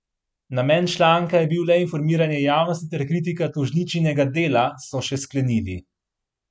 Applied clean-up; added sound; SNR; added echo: none; none; none; none.